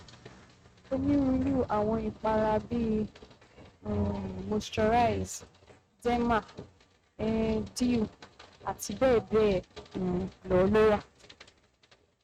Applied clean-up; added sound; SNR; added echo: neural mask model RNNoise.